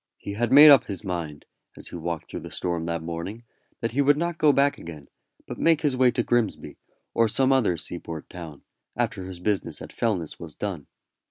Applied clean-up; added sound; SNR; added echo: none; none; none; none.